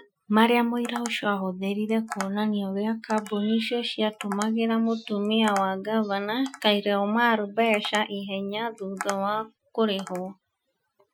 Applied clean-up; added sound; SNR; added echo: classical method Wiener filter.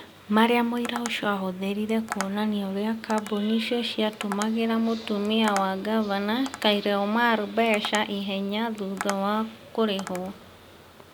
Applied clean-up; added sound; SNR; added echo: none; Tap; 15 dB; none.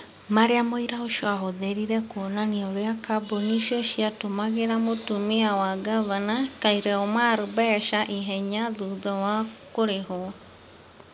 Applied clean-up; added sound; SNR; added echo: none; none; none; none.